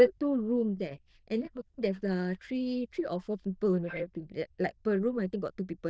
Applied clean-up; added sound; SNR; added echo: neural diffusion model UNIVERSE++.